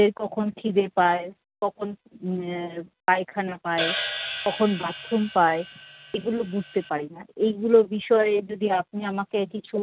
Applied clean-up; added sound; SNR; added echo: none; Hi-hat; 5 dB; none.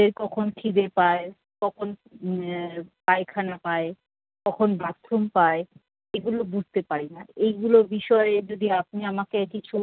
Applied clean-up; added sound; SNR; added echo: none; none; none; none.